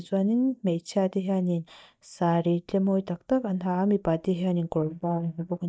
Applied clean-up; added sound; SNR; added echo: neural mask model DeepFilterNet 3.